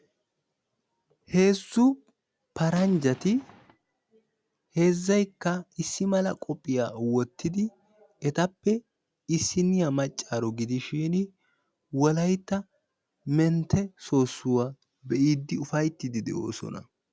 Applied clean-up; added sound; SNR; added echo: none; Gunshot, gunfire; 20 dB; none.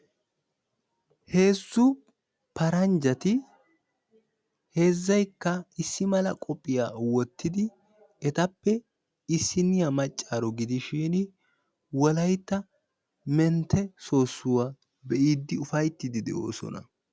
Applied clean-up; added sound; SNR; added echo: none; none; none; none.